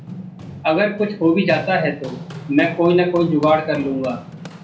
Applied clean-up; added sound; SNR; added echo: none; Run; 14 dB; reverberation time 0.3 s.